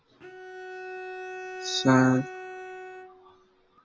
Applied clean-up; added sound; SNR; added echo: none; Bowed string instrument; 11 dB; none.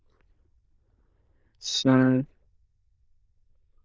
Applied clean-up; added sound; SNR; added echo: neural diffusion model UNIVERSE++.